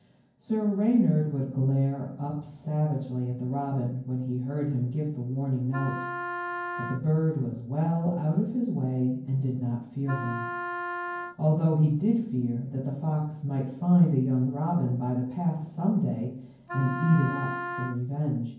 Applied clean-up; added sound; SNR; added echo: none; Wind instrument, woodwind instrument; 8 dB; reverberation time 0.9 s.